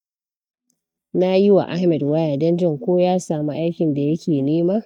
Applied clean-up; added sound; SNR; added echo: neural mask model DeepFilterNet 3.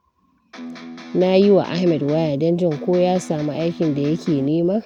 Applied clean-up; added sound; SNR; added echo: none; Electric guitar; 16 dB; none.